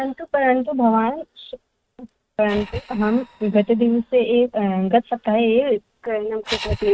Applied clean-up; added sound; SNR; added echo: neural mask model RNNoise.